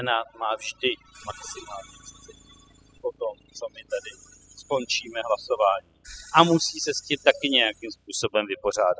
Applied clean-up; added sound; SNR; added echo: classical method spectral subtraction.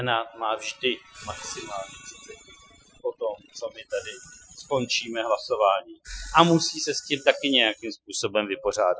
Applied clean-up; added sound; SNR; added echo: classical method Wiener filter.